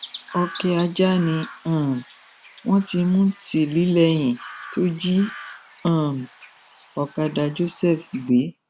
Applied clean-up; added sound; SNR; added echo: none; Chirp, tweet; 16 dB; none.